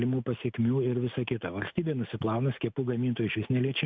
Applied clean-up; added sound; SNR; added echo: none; none; none; none.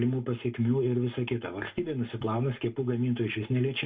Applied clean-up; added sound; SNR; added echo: none; none; none; reverberation time 0.2 s.